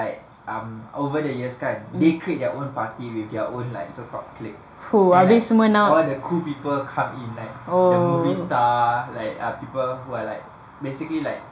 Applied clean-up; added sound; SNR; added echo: none; none; none; reverberation time 0.4 s.